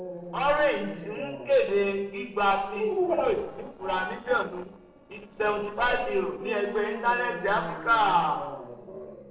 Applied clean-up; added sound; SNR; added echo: neural separator model SepFormer DNS4.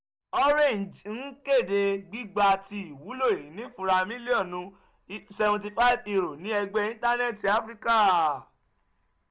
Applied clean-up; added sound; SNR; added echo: none; none; none; none.